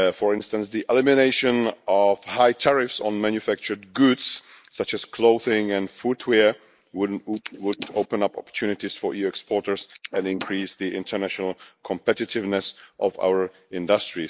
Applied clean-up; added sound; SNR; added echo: neural mask model Resemble Enhance denoiser.